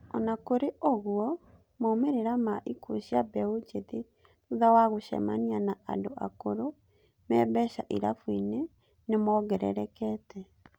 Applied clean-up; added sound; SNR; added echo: none; none; none; none.